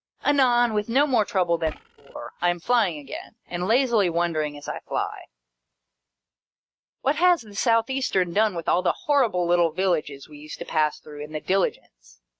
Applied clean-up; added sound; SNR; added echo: neural mask model RNNoise.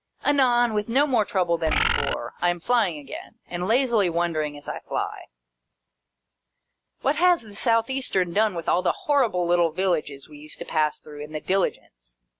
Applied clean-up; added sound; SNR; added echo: none; Bird; -1 dB; none.